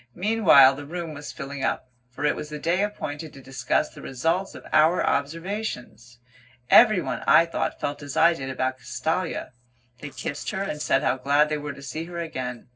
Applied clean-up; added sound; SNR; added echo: neural separator model SepFormer DNS4.